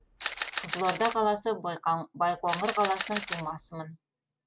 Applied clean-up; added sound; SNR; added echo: none; Camera; 6 dB; none.